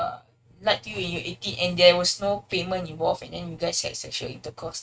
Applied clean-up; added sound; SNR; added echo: neural mask model RNNoise.